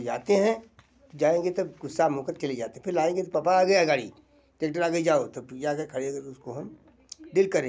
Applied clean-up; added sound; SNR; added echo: none; none; none; none.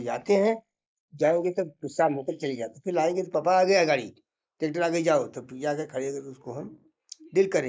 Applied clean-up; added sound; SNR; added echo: neural mask model Resemble Enhance denoiser.